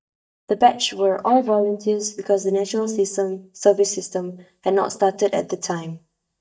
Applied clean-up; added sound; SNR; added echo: neural mask model DeepFilterNet 3.